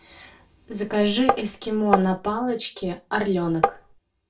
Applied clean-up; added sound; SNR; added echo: none; Tap; -1 dB; reverberation time 0.2 s.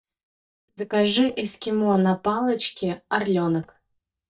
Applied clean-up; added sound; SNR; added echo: neural mask model DeepFilterNet 3.